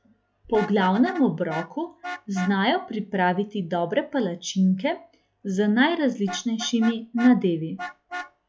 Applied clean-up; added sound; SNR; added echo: classical method log-MMSE.